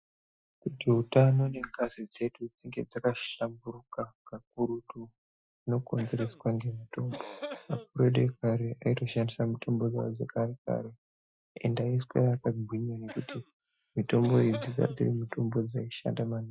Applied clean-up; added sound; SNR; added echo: classical method Wiener filter.